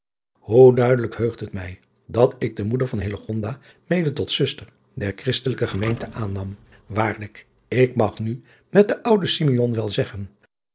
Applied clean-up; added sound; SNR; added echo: neural separator model SepFormer DNS4.